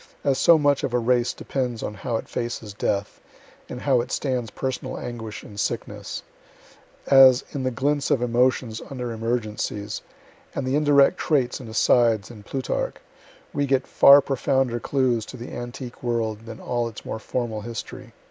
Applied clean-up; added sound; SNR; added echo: none; none; none; none.